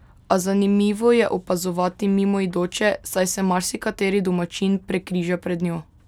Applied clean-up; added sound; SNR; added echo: none; none; none; none.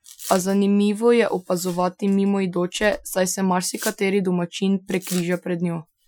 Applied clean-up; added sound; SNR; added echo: classical method Wiener filter.